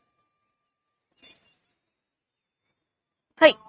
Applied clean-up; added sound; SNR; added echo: neural mask model RNNoise.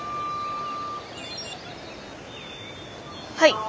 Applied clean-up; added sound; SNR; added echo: none; Sliding door; 7 dB; none.